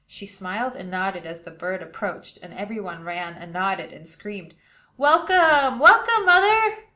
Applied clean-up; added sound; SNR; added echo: none; none; none; none.